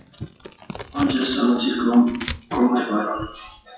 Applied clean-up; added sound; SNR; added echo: classical method WPE with log-MMSE.